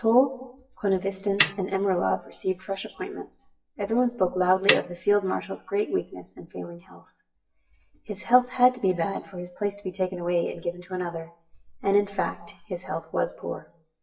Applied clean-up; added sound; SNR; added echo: classical method WPE with log-MMSE.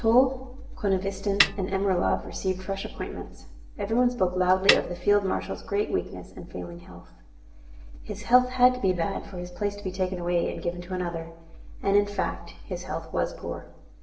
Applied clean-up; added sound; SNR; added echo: none; Snare drum; 2 dB; reverberation time 0.7 s.